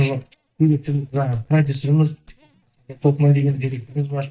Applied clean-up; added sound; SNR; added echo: neural mask model DeepFilterNet 3.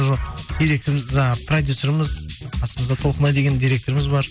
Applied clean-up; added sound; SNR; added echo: none; none; none; none.